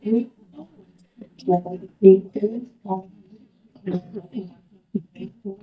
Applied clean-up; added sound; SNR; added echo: neural mask model DeepFilterNet 3.